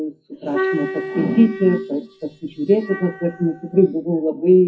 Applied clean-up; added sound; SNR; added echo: classical method WPE with log-MMSE.